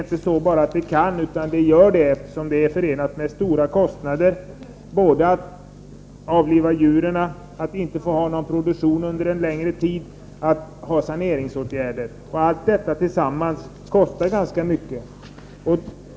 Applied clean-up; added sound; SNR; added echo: none; none; none; none.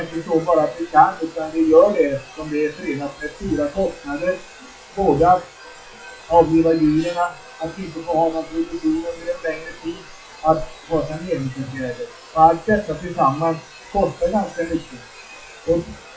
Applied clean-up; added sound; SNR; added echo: classical method WPE with log-MMSE.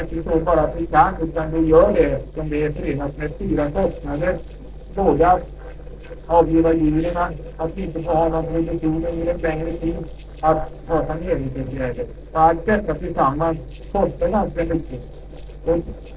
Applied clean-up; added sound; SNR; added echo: neural separator model SepFormer DNS4.